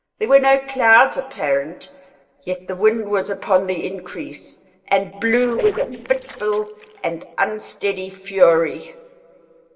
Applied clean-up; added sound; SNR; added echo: neural separator model SepFormer DNS4.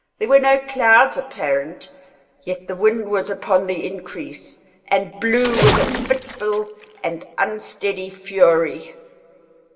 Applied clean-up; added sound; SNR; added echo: none; Splash, splatter; 2 dB; reverberation time 1.6 s.